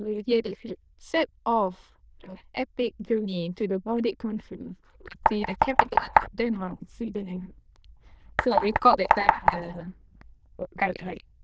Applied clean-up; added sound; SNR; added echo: neural diffusion model UNIVERSE++.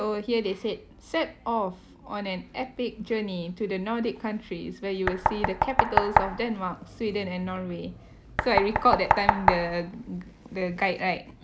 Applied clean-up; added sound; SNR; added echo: none; Knock; -1 dB; none.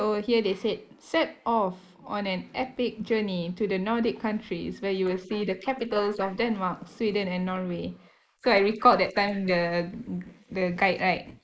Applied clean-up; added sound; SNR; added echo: neural mask model Resemble Enhance denoiser.